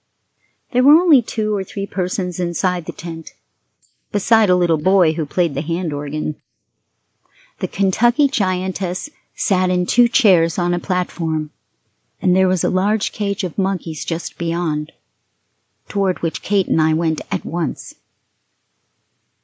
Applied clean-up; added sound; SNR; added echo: neural mask model Resemble Enhance denoiser.